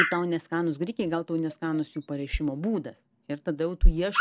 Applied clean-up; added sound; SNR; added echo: neural mask model Resemble Enhance denoiser.